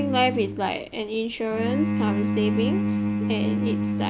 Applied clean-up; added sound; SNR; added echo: none; Bowed string instrument; -2 dB; none.